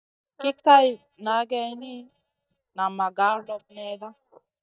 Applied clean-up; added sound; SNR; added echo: neural mask model DeepFilterNet 3.